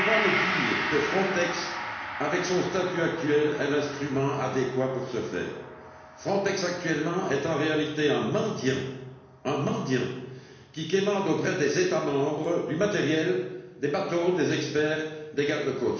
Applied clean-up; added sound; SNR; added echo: none; Gong; 9 dB; reverberation time 1.1 s.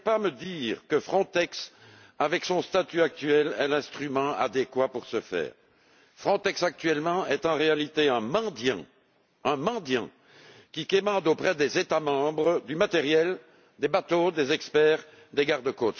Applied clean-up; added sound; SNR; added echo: none; none; none; none.